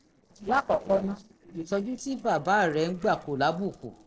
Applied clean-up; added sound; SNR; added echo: neural separator model SepFormer DNS4.